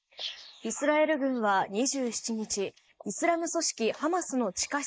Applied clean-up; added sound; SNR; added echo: neural mask model Resemble Enhance denoiser.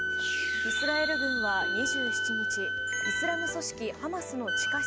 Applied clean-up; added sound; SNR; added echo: none; Wind instrument, woodwind instrument; -3 dB; none.